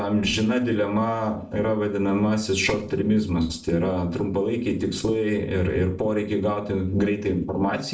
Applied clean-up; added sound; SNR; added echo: none; none; none; reverberation time 0.4 s.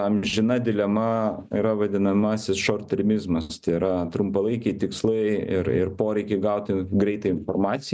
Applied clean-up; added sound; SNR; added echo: none; none; none; none.